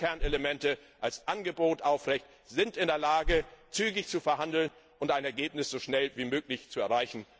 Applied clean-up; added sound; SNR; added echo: none; Bird; 11 dB; none.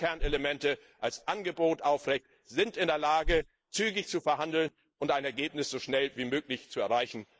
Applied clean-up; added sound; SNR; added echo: neural mask model Resemble Enhance denoiser.